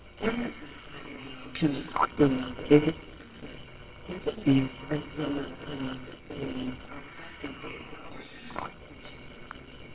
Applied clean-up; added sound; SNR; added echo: neural separator model SepFormer WHAMR!.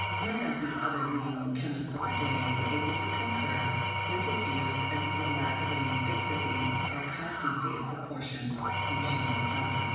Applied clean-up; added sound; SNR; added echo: none; Engine / Tools; -2 dB; reverberation time 1.1 s.